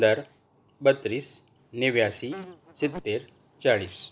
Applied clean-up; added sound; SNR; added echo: none; Insect; 18 dB; none.